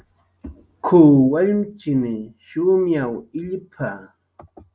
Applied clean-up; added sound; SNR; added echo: none; none; none; none.